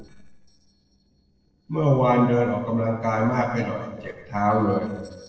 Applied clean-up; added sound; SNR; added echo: neural separator model SepFormer DNS4.